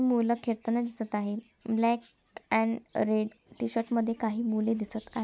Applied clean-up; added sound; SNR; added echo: none; none; none; none.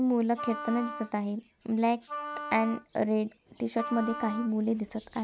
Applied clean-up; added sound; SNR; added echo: none; Wind instrument, woodwind instrument; 11 dB; none.